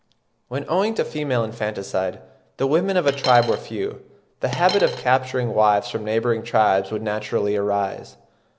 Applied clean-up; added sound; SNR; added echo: none; Coin (dropping); 9 dB; none.